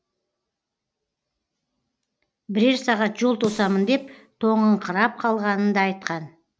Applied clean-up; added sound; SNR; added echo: none; Snare drum; 16 dB; none.